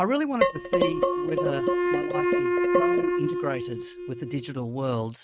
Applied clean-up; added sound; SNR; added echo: neural mask model RNNoise.